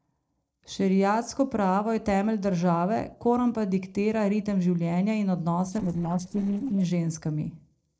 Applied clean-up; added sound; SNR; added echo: neural separator model SepFormer DNS4.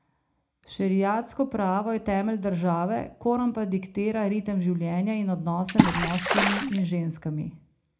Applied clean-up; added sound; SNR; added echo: none; Water / Splash, splatter; -1 dB; reverberation time 0.2 s.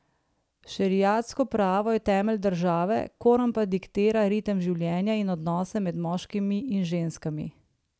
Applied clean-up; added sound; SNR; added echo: none; none; none; none.